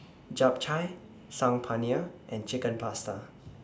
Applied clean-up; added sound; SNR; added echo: none; none; none; none.